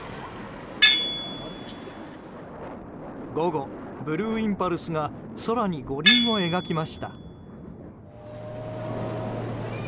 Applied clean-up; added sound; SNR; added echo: none; Tools; -4 dB; none.